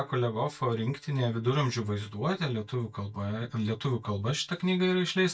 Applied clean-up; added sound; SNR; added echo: neural mask model DeepFilterNet 3.